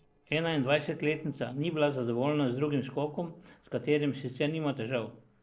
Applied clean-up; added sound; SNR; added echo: neural separator model SepFormer DNS4.